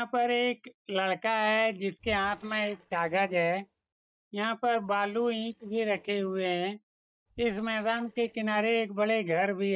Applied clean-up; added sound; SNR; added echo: neural mask model DeepFilterNet 3.